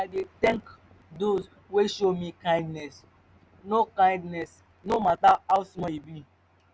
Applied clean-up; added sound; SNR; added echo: none; none; none; none.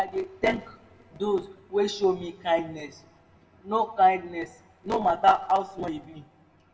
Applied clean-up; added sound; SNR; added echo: none; none; none; reverberation time 0.7 s.